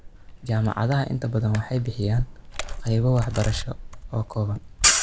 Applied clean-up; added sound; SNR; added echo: none; Camera; 4 dB; none.